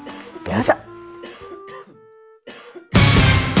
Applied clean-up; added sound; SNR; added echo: none; Cough + Wind instrument, woodwind instrument; 19 dB; none.